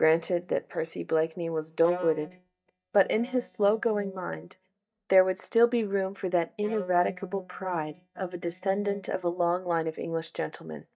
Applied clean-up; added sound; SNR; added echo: neural mask model DeepFilterNet 3.